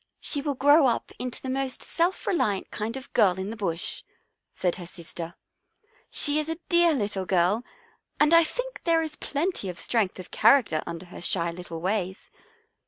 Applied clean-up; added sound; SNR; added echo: none; none; none; none.